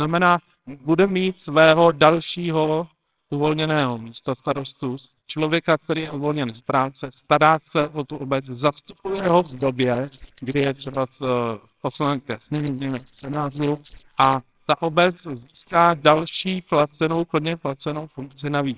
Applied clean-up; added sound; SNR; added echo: neural separator model SepFormer WHAMR!.